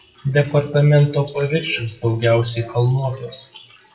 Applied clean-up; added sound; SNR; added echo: classical method WPE with log-MMSE.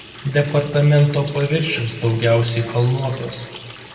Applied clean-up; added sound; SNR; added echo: none; Water tap, faucet; 17 dB; reverberation time 1.8 s.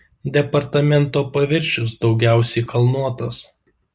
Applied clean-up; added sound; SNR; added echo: none; none; none; none.